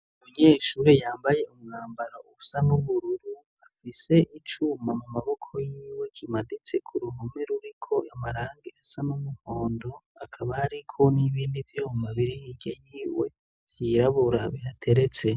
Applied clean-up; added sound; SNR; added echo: none; none; none; none.